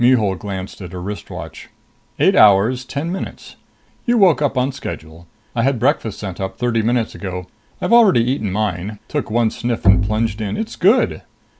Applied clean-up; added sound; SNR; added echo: none; Bowed string instrument; 0 dB; none.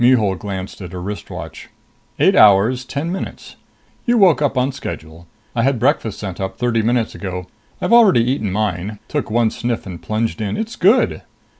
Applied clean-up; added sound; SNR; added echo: none; none; none; none.